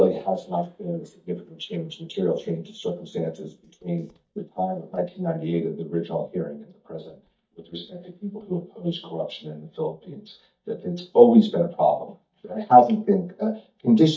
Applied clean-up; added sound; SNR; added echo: neural mask model DeepFilterNet 3.